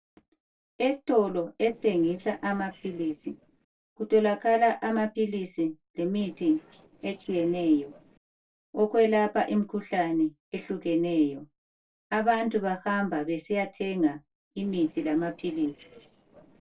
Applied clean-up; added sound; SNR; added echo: neural separator model SepFormer DNS4.